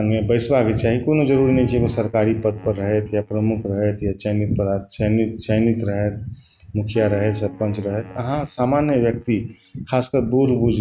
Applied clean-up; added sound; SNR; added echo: neural mask model RNNoise.